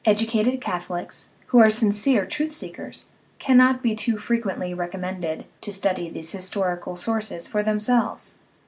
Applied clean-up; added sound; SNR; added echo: none; none; none; none.